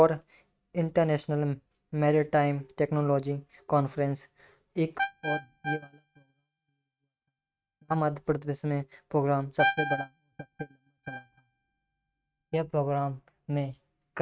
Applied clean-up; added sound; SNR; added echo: neural mask model RNNoise.